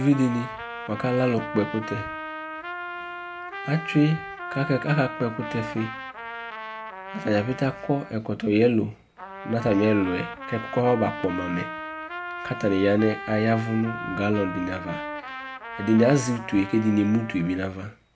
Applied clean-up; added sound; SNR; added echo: none; Trumpet; 10 dB; none.